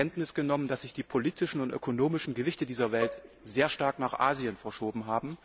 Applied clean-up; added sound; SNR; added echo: none; Bowed string instrument; 13 dB; none.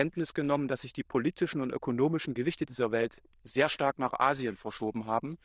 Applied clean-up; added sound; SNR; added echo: neural diffusion model UNIVERSE++.